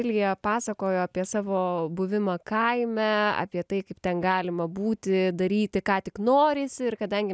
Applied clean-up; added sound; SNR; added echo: none; none; none; none.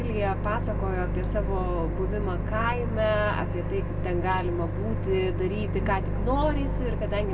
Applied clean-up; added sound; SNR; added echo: none; Microwave oven; -2 dB; reverberation time 1.6 s.